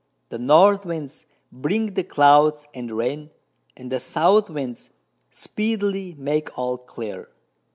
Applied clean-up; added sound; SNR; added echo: none; none; none; none.